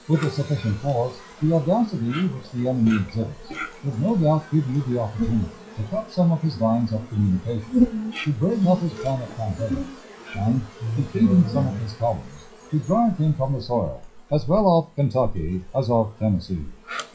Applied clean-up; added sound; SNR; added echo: classical method WPE with log-MMSE.